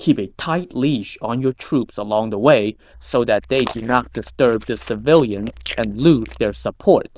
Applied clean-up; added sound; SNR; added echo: neural diffusion model UNIVERSE++.